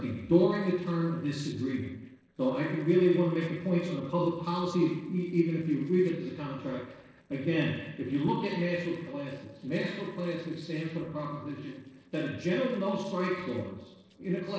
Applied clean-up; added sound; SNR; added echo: neural separator model SepFormer DNS4.